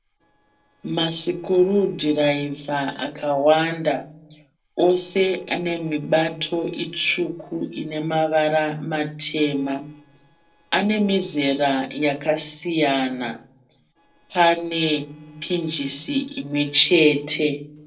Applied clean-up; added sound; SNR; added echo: neural separator model SepFormer DNS4.